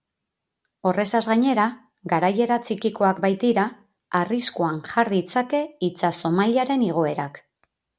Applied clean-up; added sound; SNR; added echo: none; none; none; none.